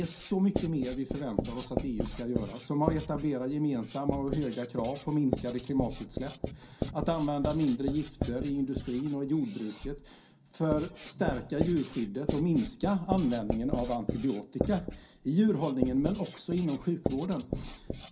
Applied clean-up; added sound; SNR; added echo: none; Writing; 6 dB; reverberation time 0.3 s.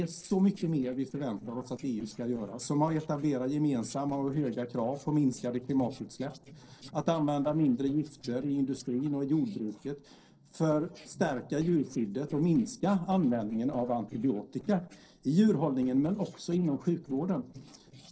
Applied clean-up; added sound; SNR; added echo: neural separator model SepFormer DNS4.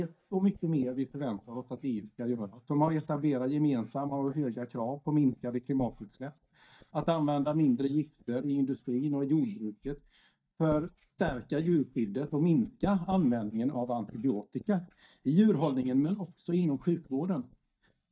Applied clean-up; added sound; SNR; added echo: neural mask model DeepFilterNet 3.